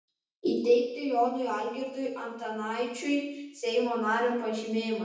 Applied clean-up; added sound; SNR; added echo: none; none; none; reverberation time 0.8 s.